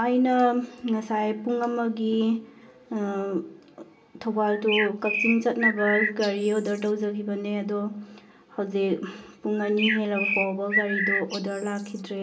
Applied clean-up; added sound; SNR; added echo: none; Bird; 3 dB; reverberation time 0.2 s.